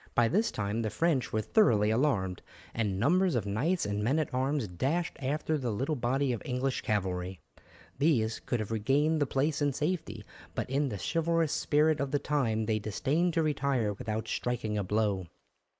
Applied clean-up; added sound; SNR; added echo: neural mask model Resemble Enhance denoiser.